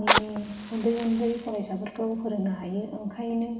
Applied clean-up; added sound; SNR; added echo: none; Fire; 4 dB; reverberation time 1.1 s.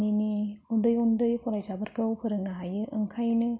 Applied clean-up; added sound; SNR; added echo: none; none; none; none.